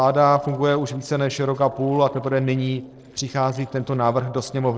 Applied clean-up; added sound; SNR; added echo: neural separator model SepFormer DNS4.